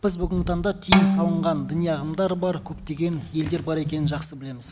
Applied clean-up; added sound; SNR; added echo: none; Bowed string instrument; 1 dB; none.